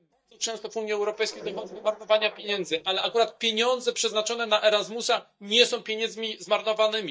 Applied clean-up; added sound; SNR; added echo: neural mask model DeepFilterNet 3.